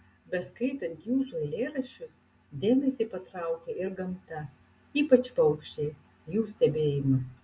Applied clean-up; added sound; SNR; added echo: none; none; none; none.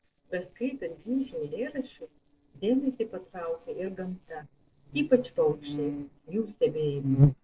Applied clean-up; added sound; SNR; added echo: neural separator model SepFormer DNS4.